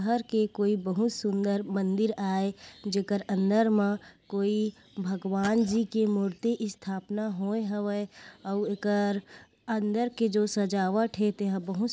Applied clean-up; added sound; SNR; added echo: none; Glass; 14 dB; none.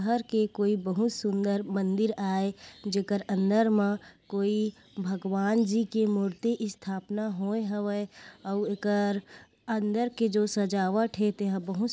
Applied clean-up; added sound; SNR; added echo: none; none; none; none.